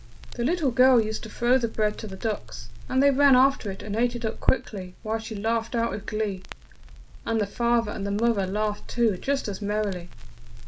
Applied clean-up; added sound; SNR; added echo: none; Crackle; 6 dB; none.